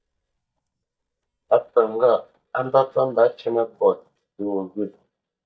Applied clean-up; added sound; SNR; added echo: neural mask model DeepFilterNet 3.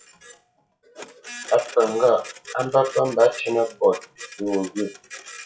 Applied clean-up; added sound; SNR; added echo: classical method WPE with log-MMSE.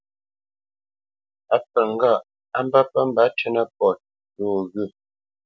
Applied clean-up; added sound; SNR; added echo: none; none; none; none.